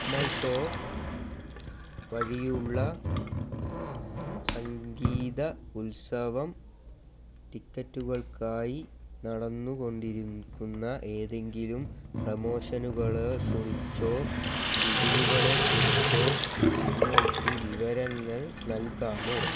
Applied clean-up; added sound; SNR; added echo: none; Sink (filling or washing) / Water tap, faucet; -4 dB; none.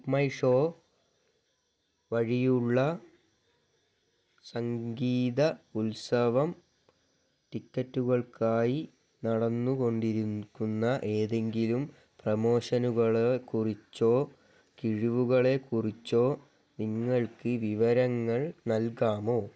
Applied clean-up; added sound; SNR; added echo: none; none; none; none.